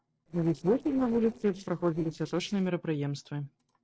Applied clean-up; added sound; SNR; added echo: neural separator model SepFormer DNS4.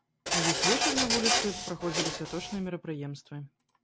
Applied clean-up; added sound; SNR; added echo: none; Printer; -5 dB; none.